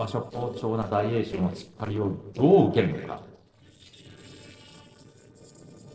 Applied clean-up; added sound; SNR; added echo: neural separator model SepFormer DNS4.